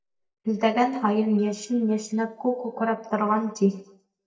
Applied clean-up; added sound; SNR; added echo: neural mask model DeepFilterNet 3.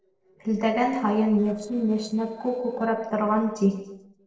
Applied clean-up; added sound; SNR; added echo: neural separator model SepFormer DNS4.